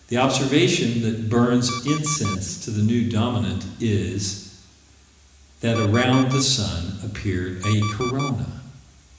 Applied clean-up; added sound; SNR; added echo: none; Alarm; 12 dB; reverberation time 1.0 s.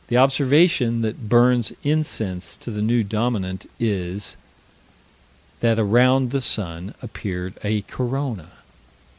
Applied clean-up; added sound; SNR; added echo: none; none; none; none.